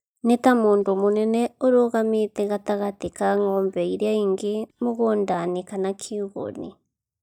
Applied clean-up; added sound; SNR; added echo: neural mask model DeepFilterNet 3.